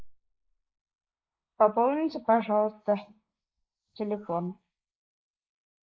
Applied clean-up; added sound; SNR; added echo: neural mask model Resemble Enhance denoiser.